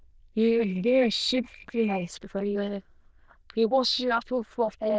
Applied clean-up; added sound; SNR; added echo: neural diffusion model UNIVERSE++.